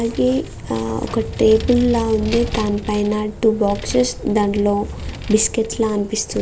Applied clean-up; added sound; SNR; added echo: none; Vehicle; 11 dB; none.